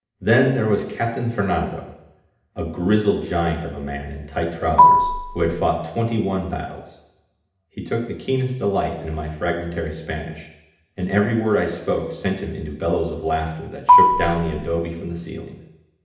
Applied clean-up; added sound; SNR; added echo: none; Marimba, xylophone; -5 dB; reverberation time 0.8 s.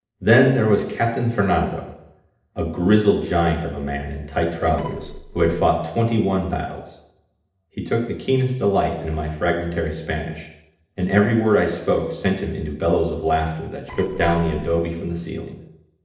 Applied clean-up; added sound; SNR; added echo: neural separator model SepFormer DNS4.